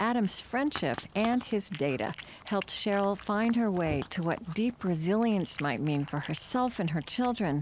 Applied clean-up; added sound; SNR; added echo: none; Cat; 16 dB; none.